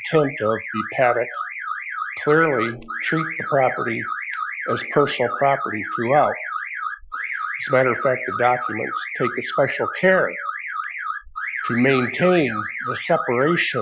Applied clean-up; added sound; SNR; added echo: classical method Wiener filter.